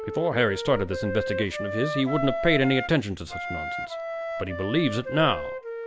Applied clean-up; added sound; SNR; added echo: none; Wind instrument, woodwind instrument; 6 dB; none.